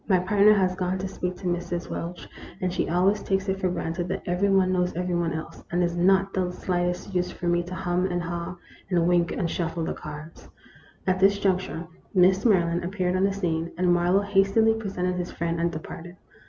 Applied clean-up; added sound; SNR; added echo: none; none; none; none.